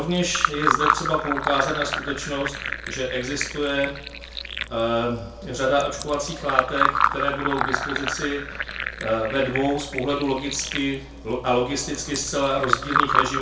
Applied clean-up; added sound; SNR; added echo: none; Fill (with liquid); 1 dB; reverberation time 0.3 s.